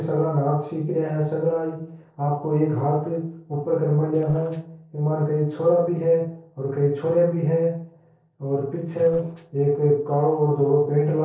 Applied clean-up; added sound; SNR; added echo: neural separator model SepFormer DNS4.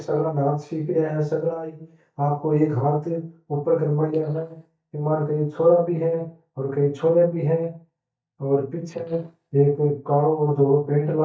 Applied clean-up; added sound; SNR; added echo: neural mask model DeepFilterNet 3.